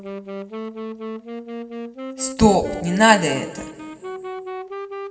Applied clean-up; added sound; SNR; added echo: none; Wind instrument, woodwind instrument; 9 dB; reverberation time 1.8 s.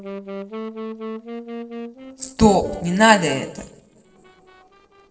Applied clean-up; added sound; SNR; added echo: neural separator model SepFormer DNS4.